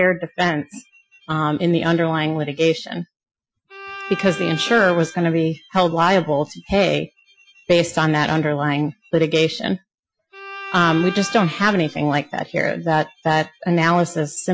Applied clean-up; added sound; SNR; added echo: classical method Wiener filter.